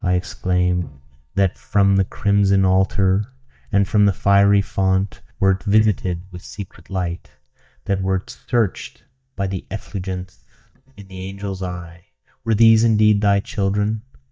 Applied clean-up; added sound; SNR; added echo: neural mask model DeepFilterNet 3.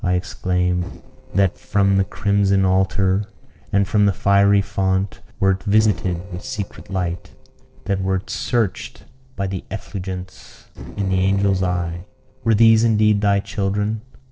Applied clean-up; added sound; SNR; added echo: neural separator model SepFormer DNS4.